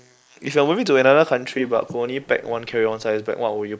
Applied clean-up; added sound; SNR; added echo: neural mask model Resemble Enhance denoiser.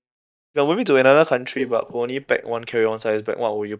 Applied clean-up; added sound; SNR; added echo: neural mask model DeepFilterNet 3.